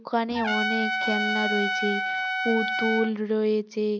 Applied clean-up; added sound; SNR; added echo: none; Trumpet; 1 dB; none.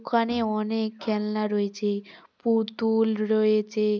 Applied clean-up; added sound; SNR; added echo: none; none; none; none.